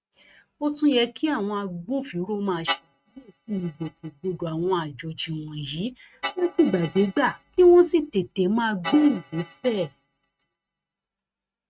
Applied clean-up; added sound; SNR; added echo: neural mask model RNNoise.